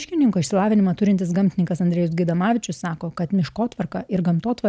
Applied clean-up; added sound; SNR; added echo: none; none; none; none.